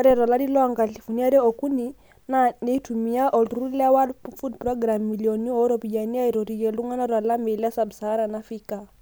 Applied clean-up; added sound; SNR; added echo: none; none; none; none.